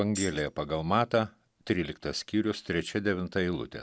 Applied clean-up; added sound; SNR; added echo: none; Tambourine; 13 dB; none.